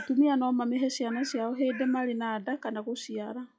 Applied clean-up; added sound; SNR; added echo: classical method log-MMSE.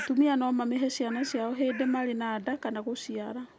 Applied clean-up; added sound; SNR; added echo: none; Bird; 18 dB; none.